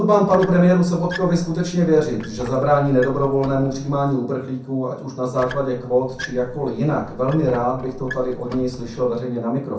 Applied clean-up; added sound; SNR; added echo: none; Squeak; 16 dB; reverberation time 0.6 s.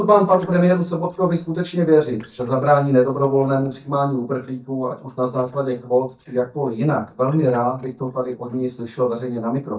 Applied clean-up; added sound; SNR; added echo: neural mask model DeepFilterNet 3.